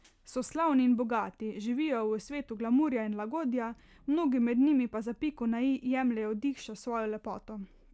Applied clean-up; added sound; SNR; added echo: none; none; none; none.